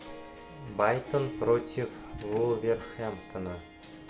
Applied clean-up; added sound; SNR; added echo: none; Sliding door / Slam + Harp; 12 dB; none.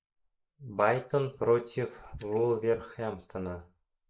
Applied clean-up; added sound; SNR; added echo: neural mask model Resemble Enhance denoiser.